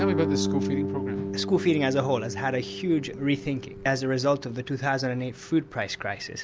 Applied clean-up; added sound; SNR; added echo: none; Guitar; 6 dB; none.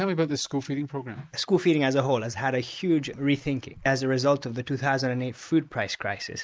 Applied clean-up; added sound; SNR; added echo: neural mask model Resemble Enhance denoiser.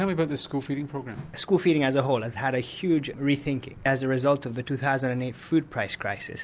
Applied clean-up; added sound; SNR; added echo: none; none; none; none.